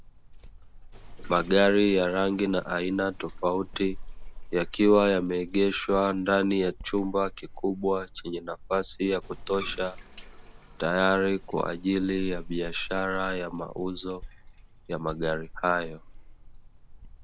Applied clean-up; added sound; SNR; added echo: none; Bathtub (filling or washing); 13 dB; none.